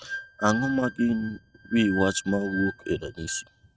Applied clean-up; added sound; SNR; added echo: neural mask model RNNoise.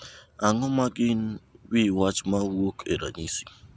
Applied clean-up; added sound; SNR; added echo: none; none; none; none.